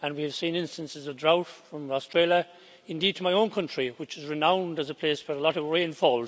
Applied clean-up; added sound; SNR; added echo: none; none; none; none.